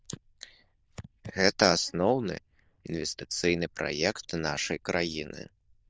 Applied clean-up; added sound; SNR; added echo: neural diffusion model UNIVERSE++.